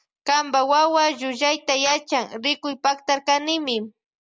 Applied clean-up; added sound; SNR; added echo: none; none; none; none.